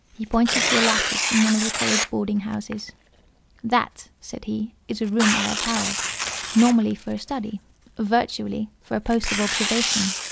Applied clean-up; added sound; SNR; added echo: none; Tearing; 3 dB; none.